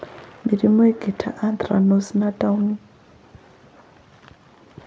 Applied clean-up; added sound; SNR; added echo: none; none; none; none.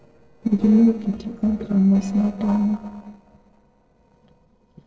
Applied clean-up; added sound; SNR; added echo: neural separator model SepFormer DNS4.